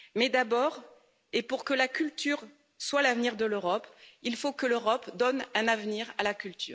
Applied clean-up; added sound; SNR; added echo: none; none; none; none.